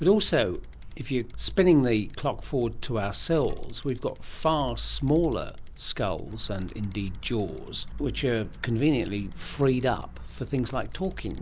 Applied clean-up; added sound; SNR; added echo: none; Bicycle; 10 dB; none.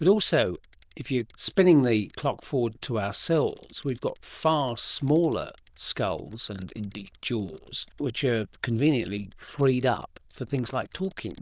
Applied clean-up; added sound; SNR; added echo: neural diffusion model UNIVERSE++.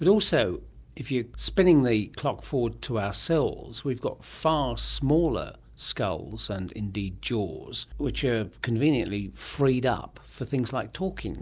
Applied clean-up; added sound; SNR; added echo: none; none; none; none.